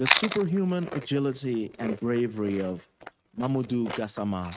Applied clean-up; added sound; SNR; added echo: neural mask model RNNoise.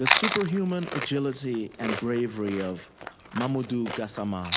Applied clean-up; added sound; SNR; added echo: none; Chewing, mastication; 3 dB; none.